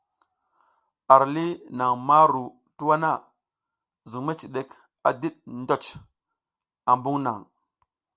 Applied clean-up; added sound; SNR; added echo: none; none; none; none.